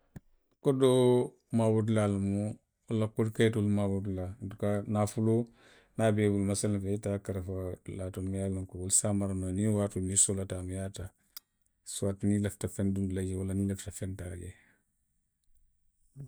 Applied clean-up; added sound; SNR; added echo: neural mask model DeepFilterNet 3.